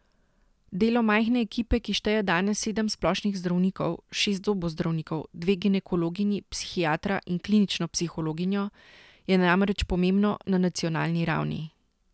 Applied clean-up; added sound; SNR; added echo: none; none; none; none.